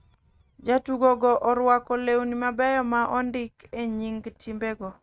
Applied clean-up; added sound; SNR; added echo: neural mask model RNNoise.